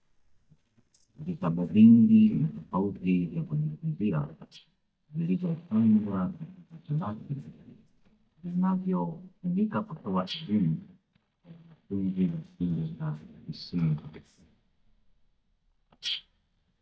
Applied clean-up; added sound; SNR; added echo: neural mask model DeepFilterNet 3.